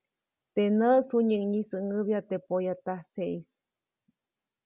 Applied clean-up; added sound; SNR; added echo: none; none; none; none.